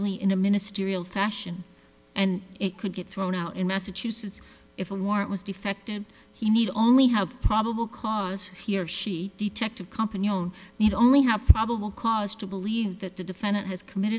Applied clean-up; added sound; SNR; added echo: none; none; none; none.